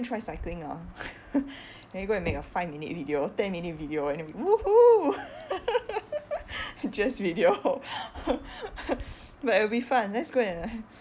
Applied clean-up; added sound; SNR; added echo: none; Knock; 16 dB; none.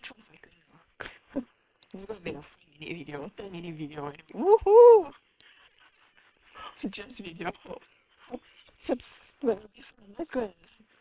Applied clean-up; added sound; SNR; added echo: neural separator model SepFormer WHAM!.